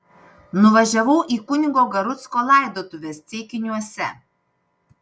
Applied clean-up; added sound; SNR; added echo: none; none; none; none.